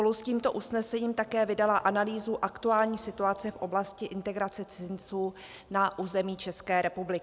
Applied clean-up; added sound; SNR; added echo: none; none; none; none.